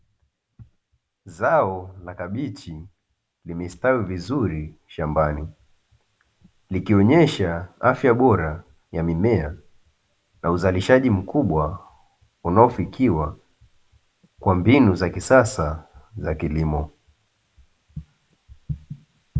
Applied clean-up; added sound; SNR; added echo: none; none; none; none.